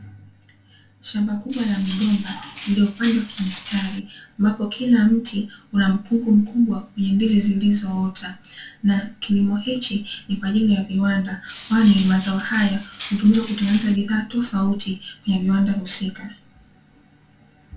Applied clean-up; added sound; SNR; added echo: none; Cutlery, silverware; 7 dB; reverberation time 0.2 s.